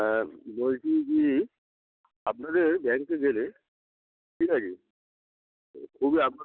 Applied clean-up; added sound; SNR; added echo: none; none; none; none.